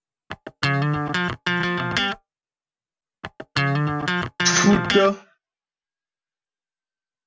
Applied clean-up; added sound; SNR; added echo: none; Electric guitar; -3 dB; none.